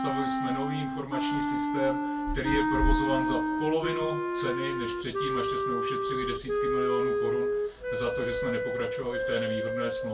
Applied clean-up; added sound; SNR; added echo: none; Wind instrument, woodwind instrument; -3 dB; reverberation time 0.2 s.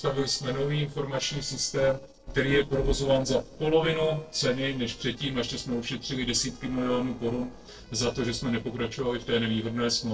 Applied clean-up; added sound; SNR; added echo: neural separator model SepFormer DNS4.